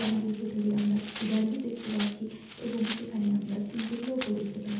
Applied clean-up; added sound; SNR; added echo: none; Tearing; 12 dB; reverberation time 0.9 s.